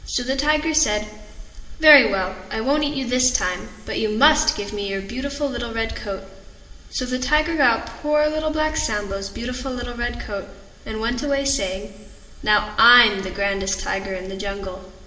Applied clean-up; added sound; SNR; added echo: none; none; none; reverberation time 1.6 s.